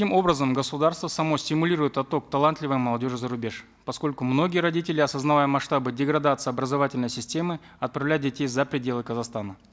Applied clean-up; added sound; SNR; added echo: none; none; none; none.